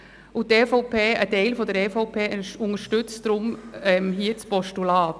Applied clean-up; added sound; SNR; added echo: none; none; none; none.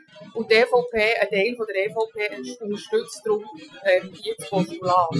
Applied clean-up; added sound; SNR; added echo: classical method Wiener filter.